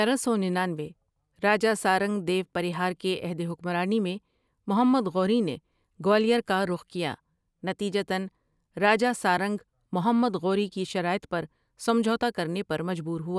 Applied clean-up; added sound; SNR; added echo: none; none; none; none.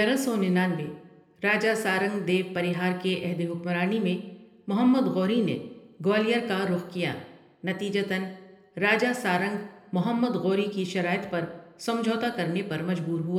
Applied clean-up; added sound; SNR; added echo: none; none; none; reverberation time 0.7 s.